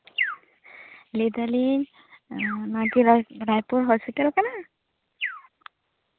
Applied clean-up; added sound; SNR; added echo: none; none; none; none.